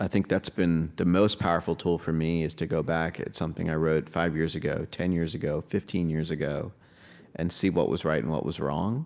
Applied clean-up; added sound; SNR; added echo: none; none; none; none.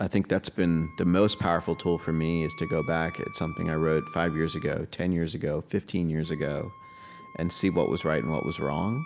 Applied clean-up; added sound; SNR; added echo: none; Wind instrument, woodwind instrument; 18 dB; none.